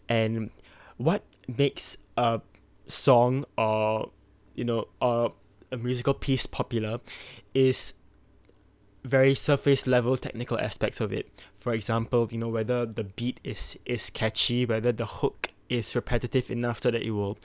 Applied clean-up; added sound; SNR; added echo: none; none; none; none.